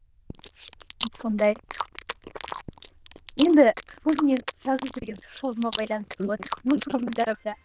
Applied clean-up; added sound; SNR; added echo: neural diffusion model UNIVERSE++.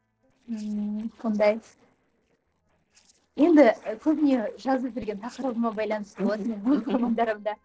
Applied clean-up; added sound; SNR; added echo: neural separator model SepFormer DNS4.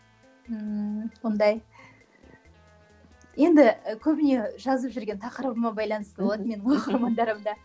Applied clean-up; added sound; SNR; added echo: none; none; none; none.